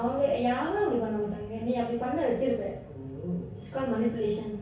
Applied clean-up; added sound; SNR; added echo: none; none; none; reverberation time 0.6 s.